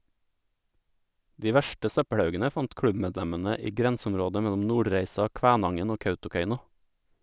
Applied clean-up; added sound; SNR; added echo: none; none; none; none.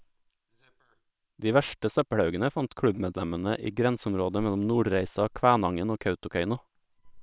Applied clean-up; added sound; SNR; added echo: neural separator model SepFormer WHAM!.